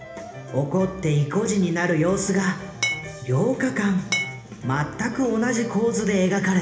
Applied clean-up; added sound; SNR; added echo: none; Glass; 4 dB; reverberation time 1.0 s.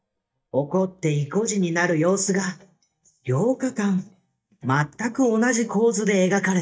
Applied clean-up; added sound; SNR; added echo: neural mask model DeepFilterNet 3.